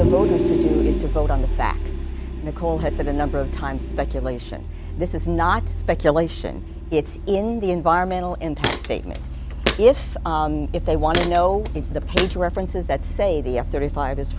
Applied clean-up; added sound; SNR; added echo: none; Walk, footsteps + Vehicle; 1 dB; none.